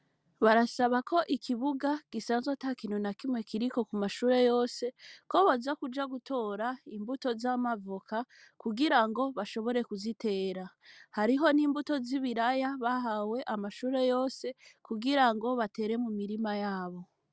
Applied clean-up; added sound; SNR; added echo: none; none; none; none.